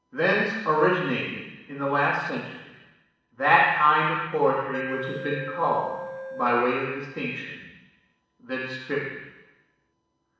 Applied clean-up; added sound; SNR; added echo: neural separator model SepFormer DNS4.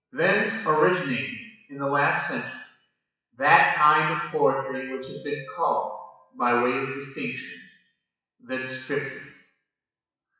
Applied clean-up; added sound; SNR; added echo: classical method WPE with log-MMSE.